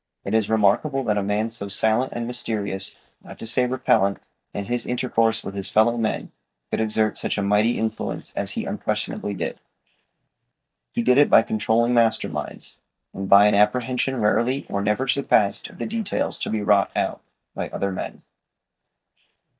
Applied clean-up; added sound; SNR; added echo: neural mask model DeepFilterNet 3.